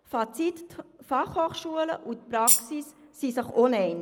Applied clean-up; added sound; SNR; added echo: neural mask model Resemble Enhance denoiser.